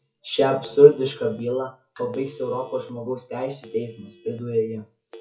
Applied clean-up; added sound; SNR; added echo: classical method WPE with log-MMSE.